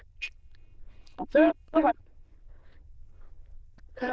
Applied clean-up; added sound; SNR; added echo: neural diffusion model UNIVERSE++.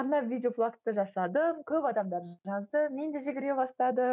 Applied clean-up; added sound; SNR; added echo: none; none; none; none.